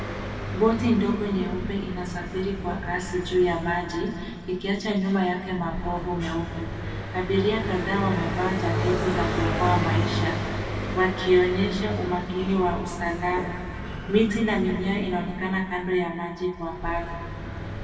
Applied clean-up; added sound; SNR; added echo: none; Car passing by; 5 dB; reverberation time 2.2 s.